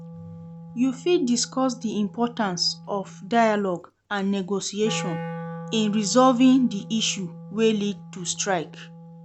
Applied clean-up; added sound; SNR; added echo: none; Wind instrument, woodwind instrument; 14 dB; none.